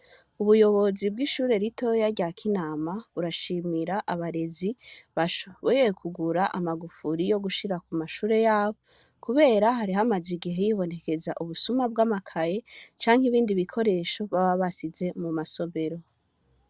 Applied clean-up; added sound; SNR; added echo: none; none; none; none.